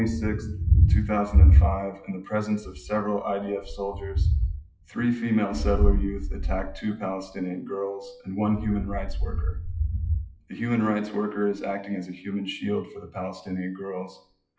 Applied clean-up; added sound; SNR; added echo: classical method WPE with log-MMSE.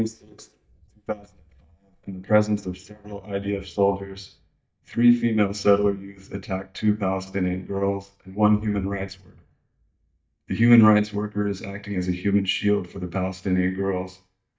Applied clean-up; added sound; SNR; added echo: neural mask model DeepFilterNet 3.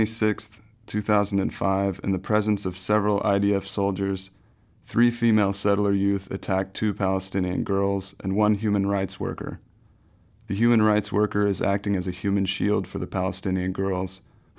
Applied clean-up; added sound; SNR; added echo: none; none; none; none.